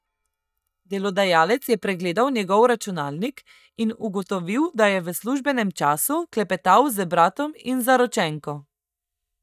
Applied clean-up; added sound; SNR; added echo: neural mask model DeepFilterNet 3.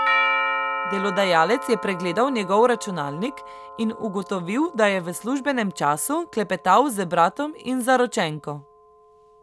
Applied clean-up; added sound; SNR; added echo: none; Doorbell; 7 dB; none.